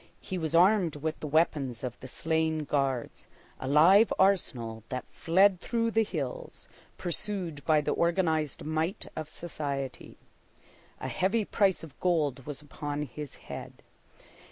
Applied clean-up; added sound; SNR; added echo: none; none; none; none.